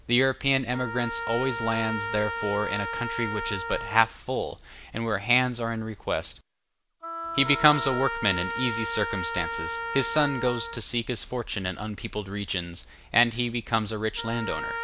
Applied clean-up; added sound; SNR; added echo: none; Trumpet + Wind instrument, woodwind instrument; 7 dB; none.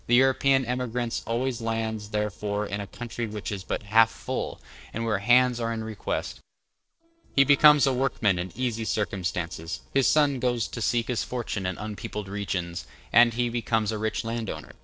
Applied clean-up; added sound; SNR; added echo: neural separator model SepFormer DNS4.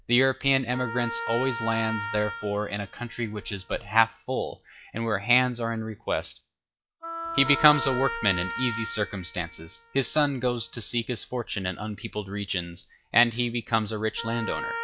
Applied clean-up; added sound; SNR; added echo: classical method log-MMSE.